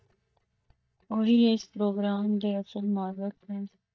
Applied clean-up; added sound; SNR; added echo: neural mask model DeepFilterNet 3.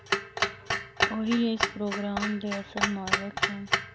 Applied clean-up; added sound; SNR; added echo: none; Clock; -2 dB; none.